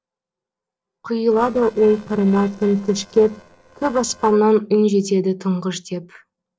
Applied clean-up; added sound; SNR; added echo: neural separator model SepFormer DNS4.